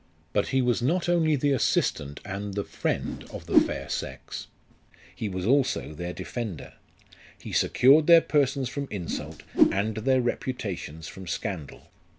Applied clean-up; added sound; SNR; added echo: none; Whoosh, swoosh, swish; 1 dB; none.